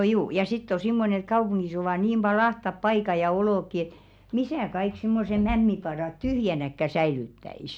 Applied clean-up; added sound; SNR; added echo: none; none; none; none.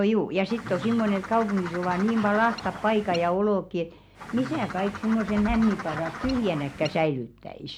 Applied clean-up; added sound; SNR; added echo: none; Bird; 11 dB; none.